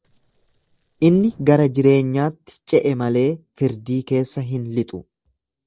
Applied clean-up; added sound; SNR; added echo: neural separator model SepFormer DNS4.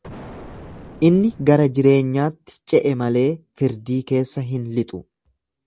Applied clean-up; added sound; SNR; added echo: none; Explosion; 19 dB; none.